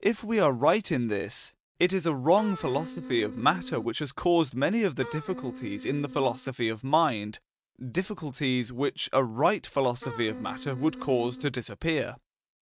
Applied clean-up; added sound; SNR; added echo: neural mask model RNNoise.